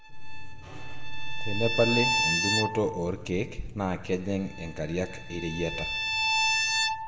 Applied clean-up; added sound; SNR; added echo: none; Bowed string instrument; 1 dB; reverberation time 1.4 s.